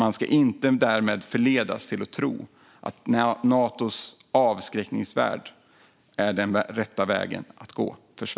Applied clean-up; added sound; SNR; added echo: none; none; none; none.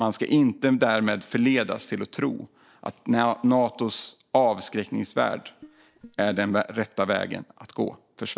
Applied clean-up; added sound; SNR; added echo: neural mask model DeepFilterNet 3.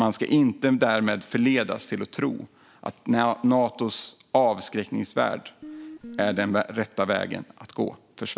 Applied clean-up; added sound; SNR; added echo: none; Guitar; 15 dB; none.